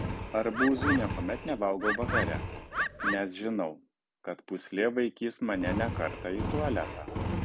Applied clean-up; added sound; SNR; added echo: none; Bird + Engine; 2 dB; none.